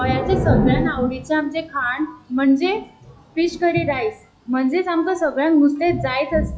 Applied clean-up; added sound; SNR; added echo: classical method log-MMSE.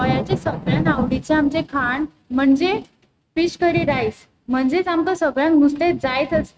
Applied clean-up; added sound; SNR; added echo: neural mask model RNNoise.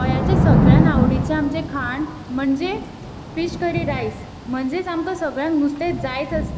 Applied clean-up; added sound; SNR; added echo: none; Thunder / Rain; -3 dB; none.